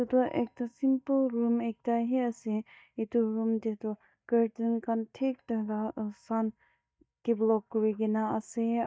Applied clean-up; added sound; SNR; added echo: neural mask model DeepFilterNet 3.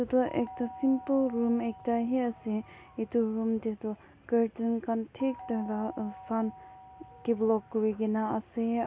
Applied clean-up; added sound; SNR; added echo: none; Doorbell; 19 dB; none.